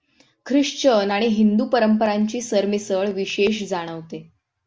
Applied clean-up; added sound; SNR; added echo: none; none; none; none.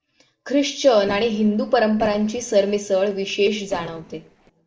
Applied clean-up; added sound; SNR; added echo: neural separator model SepFormer DNS4.